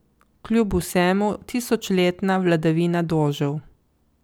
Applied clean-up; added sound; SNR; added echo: none; none; none; none.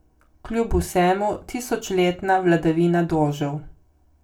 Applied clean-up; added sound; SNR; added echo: none; none; none; reverberation time 0.2 s.